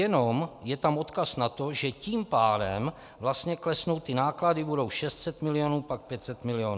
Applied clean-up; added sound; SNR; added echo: none; none; none; none.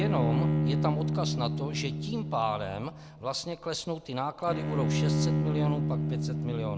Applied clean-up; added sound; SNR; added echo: none; Bowed string instrument; -4 dB; none.